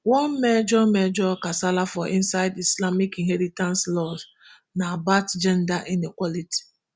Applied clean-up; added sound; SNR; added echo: none; none; none; none.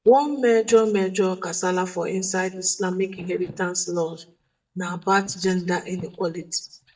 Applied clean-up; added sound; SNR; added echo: neural mask model DeepFilterNet 3.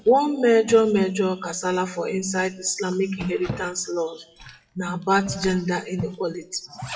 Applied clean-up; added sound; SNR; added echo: classical method WPE with log-MMSE.